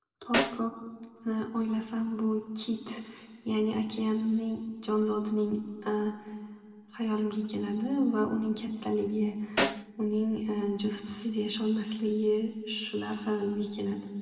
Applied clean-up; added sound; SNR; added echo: none; Snare drum; 4 dB; reverberation time 1.9 s.